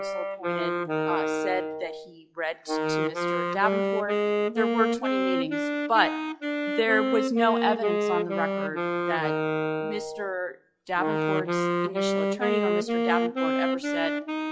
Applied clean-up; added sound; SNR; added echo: classical method log-MMSE.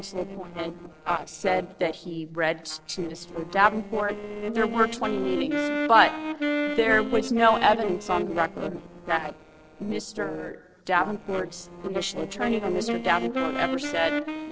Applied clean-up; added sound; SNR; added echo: neural separator model SepFormer DNS4.